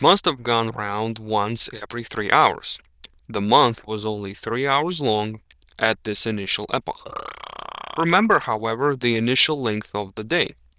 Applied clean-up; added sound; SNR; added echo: neural diffusion model UNIVERSE++.